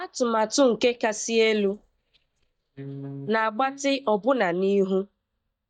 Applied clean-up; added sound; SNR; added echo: neural mask model DeepFilterNet 3.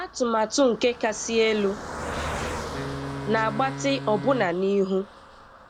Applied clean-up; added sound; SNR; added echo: none; Car passing by + Wind instrument, woodwind instrument; 9 dB; none.